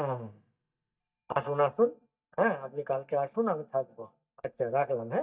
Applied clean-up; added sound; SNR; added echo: neural mask model DeepFilterNet 3.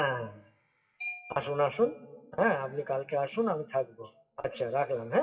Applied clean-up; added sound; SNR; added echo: classical method WPE with log-MMSE.